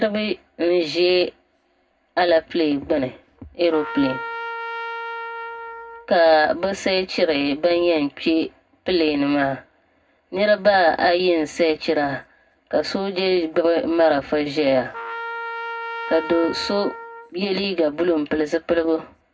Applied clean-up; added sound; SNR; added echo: none; Trumpet; 10 dB; reverberation time 0.3 s.